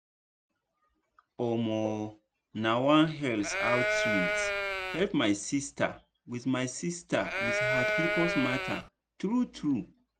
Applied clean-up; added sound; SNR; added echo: none; Livestock, farm animals, working animals; -1 dB; none.